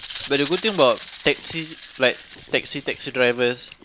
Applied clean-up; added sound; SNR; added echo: none; Rattle (instrument); 17 dB; none.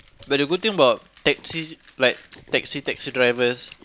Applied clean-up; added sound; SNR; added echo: none; none; none; none.